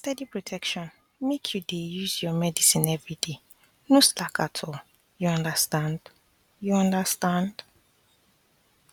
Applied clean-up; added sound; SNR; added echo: none; none; none; none.